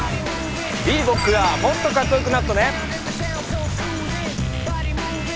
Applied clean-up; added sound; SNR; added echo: none; Toilet flush; 14 dB; none.